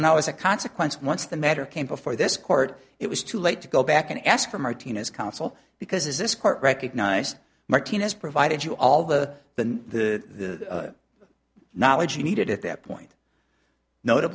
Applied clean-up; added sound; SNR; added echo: none; none; none; none.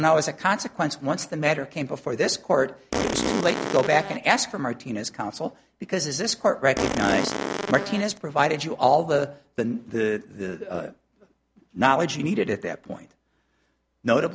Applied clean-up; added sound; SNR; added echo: none; Fart; 3 dB; none.